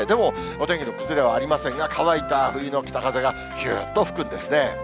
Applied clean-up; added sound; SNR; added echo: none; Wind instrument, woodwind instrument; 10 dB; none.